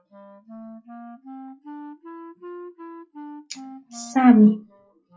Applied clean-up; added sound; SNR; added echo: classical method log-MMSE.